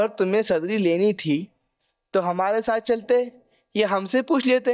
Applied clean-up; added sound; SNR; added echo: neural mask model DeepFilterNet 3.